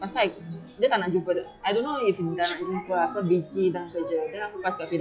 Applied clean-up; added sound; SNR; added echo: classical method log-MMSE.